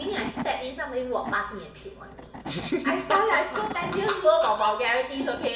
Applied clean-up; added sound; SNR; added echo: none; Wood / Tools; 13 dB; reverberation time 0.2 s.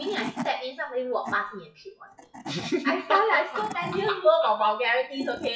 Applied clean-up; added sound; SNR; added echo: classical method WPE with log-MMSE.